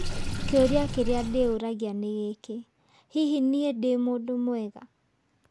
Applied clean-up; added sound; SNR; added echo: none; Sink (filling or washing) / Water; 7 dB; none.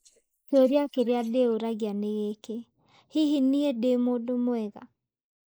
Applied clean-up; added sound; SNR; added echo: neural mask model Resemble Enhance denoiser.